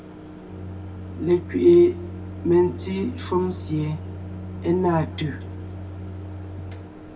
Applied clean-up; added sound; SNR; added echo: none; Microwave oven; 10 dB; reverberation time 1.5 s.